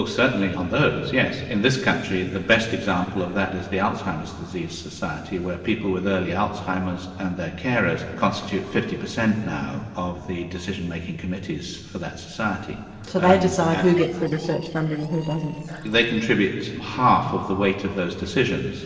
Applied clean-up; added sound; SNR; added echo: neural separator model SepFormer DNS4.